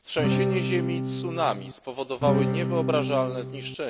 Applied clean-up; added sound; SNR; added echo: none; Acoustic guitar / Strum; -1 dB; none.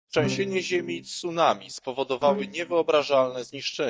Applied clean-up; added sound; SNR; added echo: neural mask model DeepFilterNet 3.